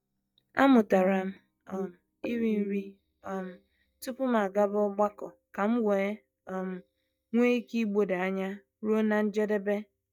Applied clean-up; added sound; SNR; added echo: neural mask model DeepFilterNet 3.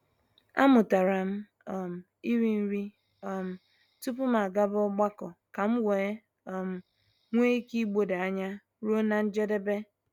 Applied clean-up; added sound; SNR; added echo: none; none; none; none.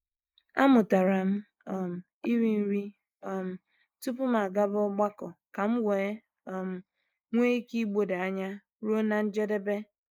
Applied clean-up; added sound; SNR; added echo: neural mask model Resemble Enhance denoiser.